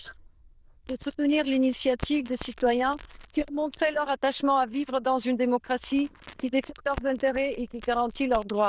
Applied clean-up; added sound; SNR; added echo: neural diffusion model UNIVERSE++.